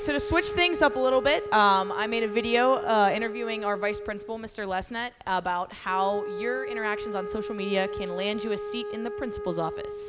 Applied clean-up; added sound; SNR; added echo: none; Wind instrument, woodwind instrument; 8 dB; none.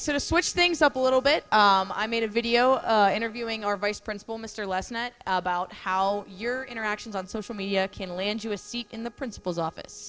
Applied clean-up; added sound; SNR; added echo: neural separator model SepFormer DNS4.